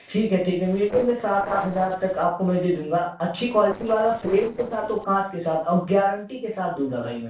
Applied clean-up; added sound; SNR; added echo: neural separator model SepFormer DNS4.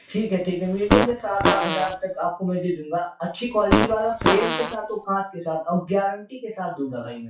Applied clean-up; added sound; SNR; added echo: classical method WPE with log-MMSE.